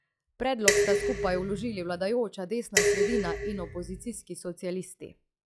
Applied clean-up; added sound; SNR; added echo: classical method log-MMSE.